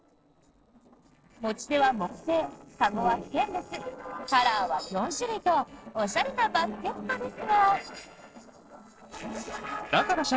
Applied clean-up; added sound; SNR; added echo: neural separator model SepFormer DNS4.